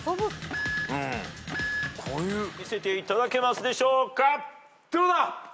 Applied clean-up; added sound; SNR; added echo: none; none; none; none.